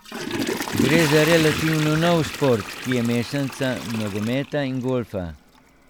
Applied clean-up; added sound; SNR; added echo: none; Toilet flush / Water; 7 dB; none.